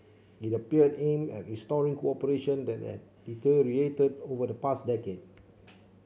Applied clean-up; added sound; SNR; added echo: none; none; none; none.